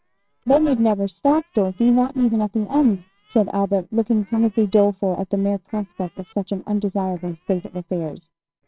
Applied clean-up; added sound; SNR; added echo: neural separator model SepFormer WHAMR!.